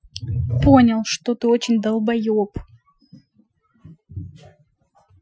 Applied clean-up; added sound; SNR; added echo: classical method Wiener filter.